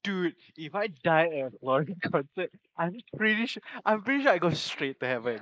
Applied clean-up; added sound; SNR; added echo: neural mask model Resemble Enhance denoiser.